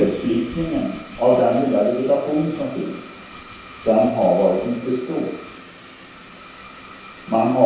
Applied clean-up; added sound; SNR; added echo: none; Domestic sounds, home sounds; 18 dB; reverberation time 0.8 s.